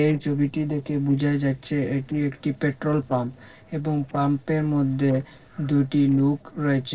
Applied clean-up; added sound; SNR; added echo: neural separator model SepFormer DNS4.